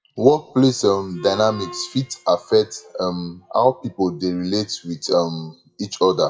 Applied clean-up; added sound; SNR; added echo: classical method WPE with log-MMSE.